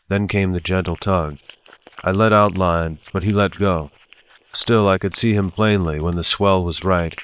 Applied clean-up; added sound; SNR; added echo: neural separator model SepFormer WHAM!.